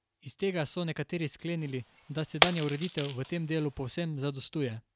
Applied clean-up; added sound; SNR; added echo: none; Shatter; -1 dB; none.